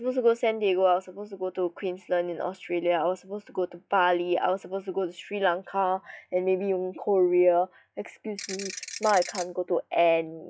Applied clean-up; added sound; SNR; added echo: classical method log-MMSE.